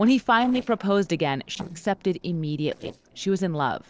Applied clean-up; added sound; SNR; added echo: neural separator model SepFormer DNS4.